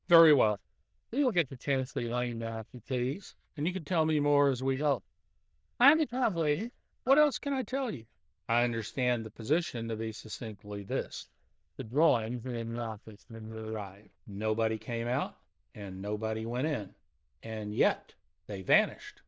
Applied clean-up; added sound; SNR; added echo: neural diffusion model UNIVERSE++.